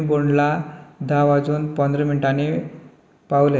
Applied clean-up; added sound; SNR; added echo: none; none; none; none.